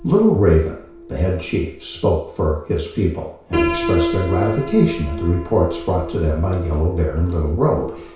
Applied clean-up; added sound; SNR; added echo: none; Piano; 8 dB; reverberation time 0.6 s.